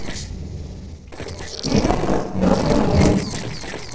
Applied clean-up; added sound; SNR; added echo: neural separator model SepFormer DNS4.